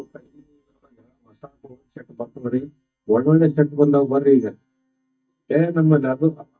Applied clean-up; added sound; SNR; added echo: neural mask model DeepFilterNet 3.